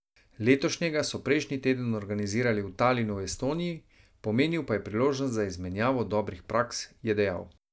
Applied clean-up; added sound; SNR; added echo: none; none; none; none.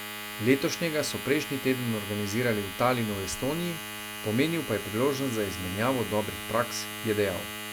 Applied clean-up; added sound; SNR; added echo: none; Domestic sounds, home sounds; 8 dB; none.